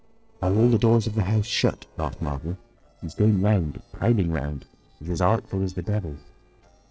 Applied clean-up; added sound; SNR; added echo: neural separator model SepFormer DNS4.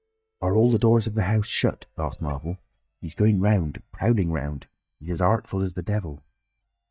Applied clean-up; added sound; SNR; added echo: neural mask model DeepFilterNet 3.